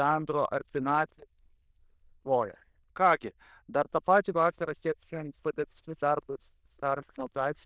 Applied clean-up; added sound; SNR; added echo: neural diffusion model UNIVERSE++.